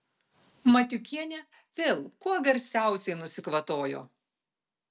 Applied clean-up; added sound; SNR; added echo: none; none; none; none.